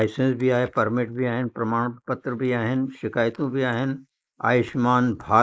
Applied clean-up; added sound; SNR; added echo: neural mask model Resemble Enhance denoiser.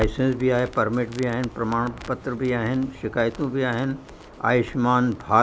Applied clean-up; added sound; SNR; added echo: none; Crackle; 17 dB; none.